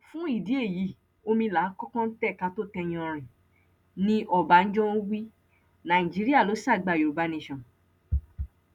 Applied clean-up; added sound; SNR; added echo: none; none; none; none.